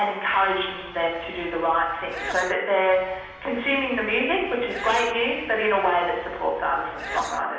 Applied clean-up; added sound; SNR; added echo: none; Sneeze / Church bell; 14 dB; reverberation time 1.1 s.